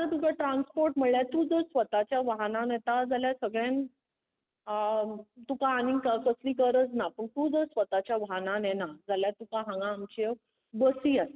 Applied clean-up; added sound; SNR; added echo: none; none; none; none.